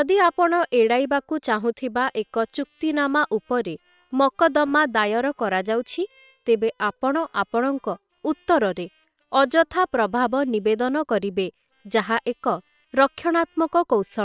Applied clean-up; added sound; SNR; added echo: neural separator model SepFormer WHAM!.